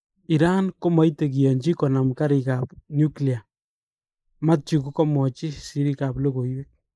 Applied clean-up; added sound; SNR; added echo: neural mask model Resemble Enhance denoiser.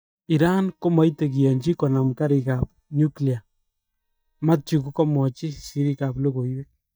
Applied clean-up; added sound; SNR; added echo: neural mask model DeepFilterNet 3.